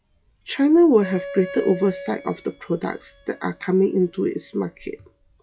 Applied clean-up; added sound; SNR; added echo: classical method log-MMSE.